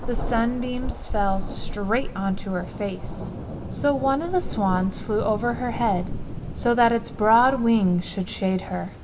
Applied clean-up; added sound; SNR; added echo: none; Thunder; 6 dB; reverberation time 0.7 s.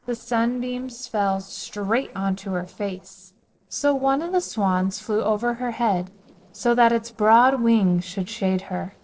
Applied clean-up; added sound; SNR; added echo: neural separator model SepFormer DNS4.